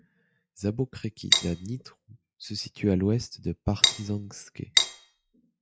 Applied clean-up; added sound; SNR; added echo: classical method log-MMSE.